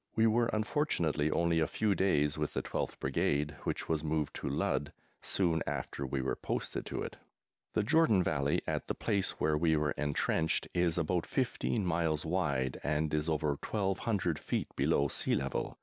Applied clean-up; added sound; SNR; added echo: none; none; none; none.